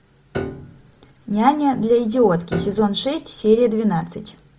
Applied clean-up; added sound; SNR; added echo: none; Piano; 13 dB; none.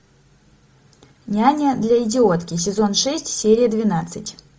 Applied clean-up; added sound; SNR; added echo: none; none; none; none.